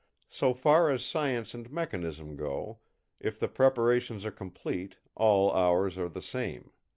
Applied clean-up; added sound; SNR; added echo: none; none; none; none.